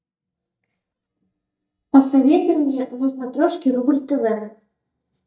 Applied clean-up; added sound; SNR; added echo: neural mask model DeepFilterNet 3.